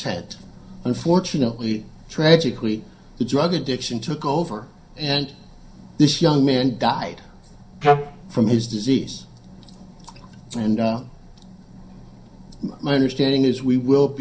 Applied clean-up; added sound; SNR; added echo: none; Wind instrument, woodwind instrument; -3 dB; reverberation time 0.3 s.